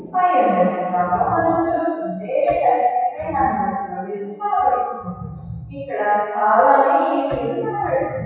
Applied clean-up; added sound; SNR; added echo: classical method WPE with log-MMSE.